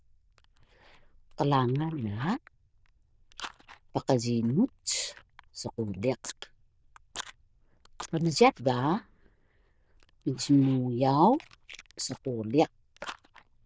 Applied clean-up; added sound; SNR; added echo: neural diffusion model UNIVERSE++.